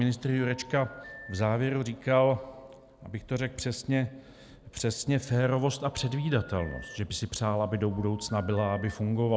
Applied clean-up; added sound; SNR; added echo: none; Telephone; 19 dB; none.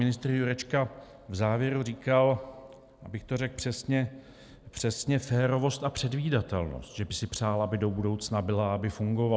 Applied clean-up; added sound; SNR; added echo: none; none; none; none.